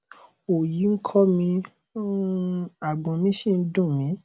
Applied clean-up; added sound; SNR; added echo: none; none; none; none.